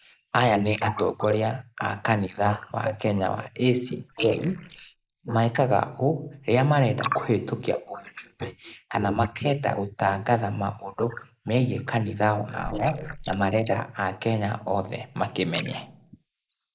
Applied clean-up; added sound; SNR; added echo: neural mask model Resemble Enhance denoiser.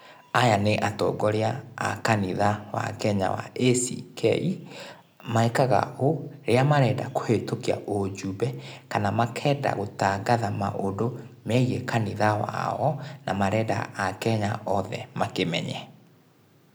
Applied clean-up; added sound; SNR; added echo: none; none; none; none.